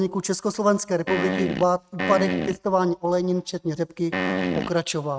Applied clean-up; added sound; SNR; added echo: neural mask model RNNoise.